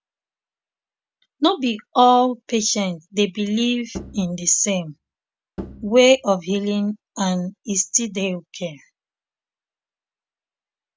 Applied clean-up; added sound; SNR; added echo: none; Bowed string instrument; 16 dB; none.